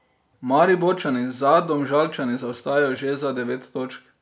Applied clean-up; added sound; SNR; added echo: none; none; none; none.